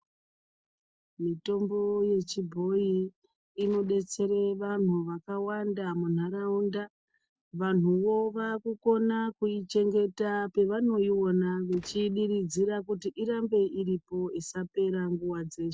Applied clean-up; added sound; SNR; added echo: neural separator model SepFormer DNS4.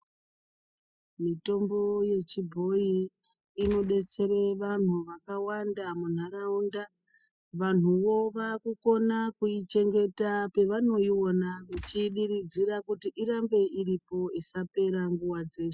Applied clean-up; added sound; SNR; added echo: classical method spectral subtraction.